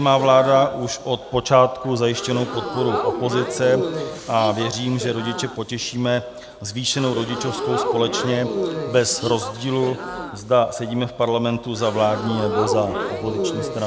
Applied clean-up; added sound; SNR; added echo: none; Crowd / Gasp; 7 dB; none.